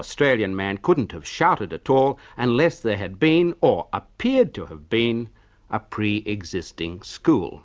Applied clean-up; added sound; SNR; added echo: none; none; none; none.